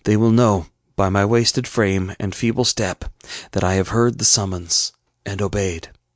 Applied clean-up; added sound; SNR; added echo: none; none; none; none.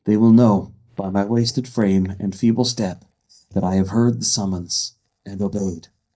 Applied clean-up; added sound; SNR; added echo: neural mask model DeepFilterNet 3.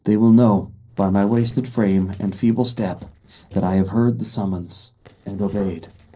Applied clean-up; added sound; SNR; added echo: neural separator model SepFormer DNS4.